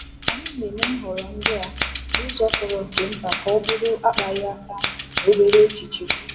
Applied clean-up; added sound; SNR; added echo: none; Scissors; 6 dB; reverberation time 0.7 s.